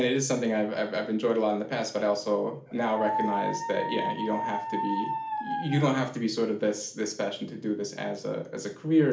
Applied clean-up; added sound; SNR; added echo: none; Dog; 4 dB; reverberation time 0.4 s.